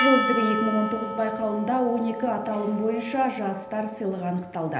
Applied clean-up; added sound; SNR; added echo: none; Percussion; 5 dB; reverberation time 0.8 s.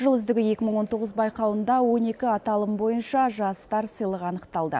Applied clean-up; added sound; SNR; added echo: none; none; none; none.